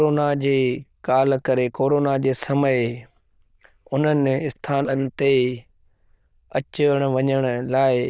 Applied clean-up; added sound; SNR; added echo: neural diffusion model UNIVERSE++.